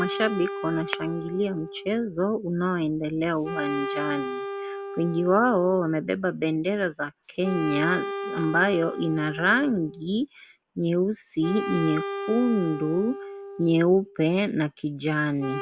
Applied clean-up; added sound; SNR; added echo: none; Wind instrument, woodwind instrument; 9 dB; none.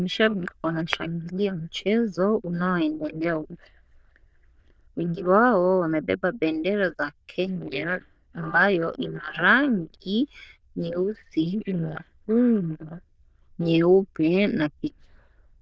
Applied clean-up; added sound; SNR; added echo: neural diffusion model UNIVERSE++.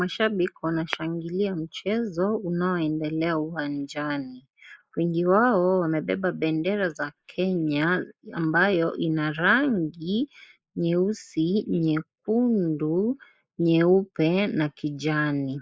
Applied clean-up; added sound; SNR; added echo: neural mask model Resemble Enhance denoiser.